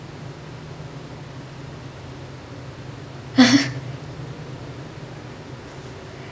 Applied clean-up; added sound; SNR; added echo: none; none; none; none.